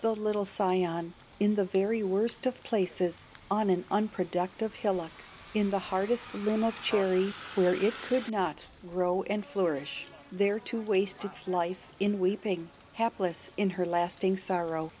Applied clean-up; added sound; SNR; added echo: none; Bus; 19 dB; none.